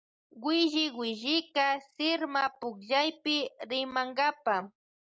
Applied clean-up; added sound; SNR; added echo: neural mask model Resemble Enhance denoiser.